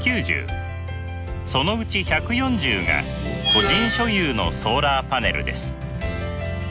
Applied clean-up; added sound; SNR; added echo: none; Screech; 4 dB; none.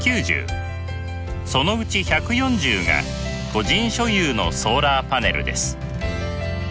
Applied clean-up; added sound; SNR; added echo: none; none; none; none.